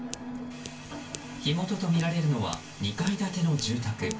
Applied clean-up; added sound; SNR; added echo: none; Scissors; 17 dB; reverberation time 0.2 s.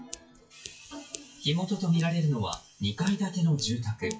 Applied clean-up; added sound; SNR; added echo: classical method WPE with log-MMSE.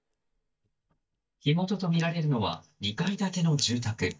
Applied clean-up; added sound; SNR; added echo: neural mask model DeepFilterNet 3.